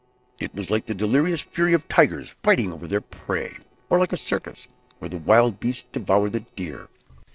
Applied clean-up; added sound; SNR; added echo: neural separator model SepFormer DNS4.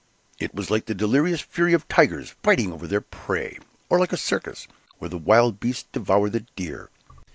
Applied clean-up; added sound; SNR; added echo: none; none; none; none.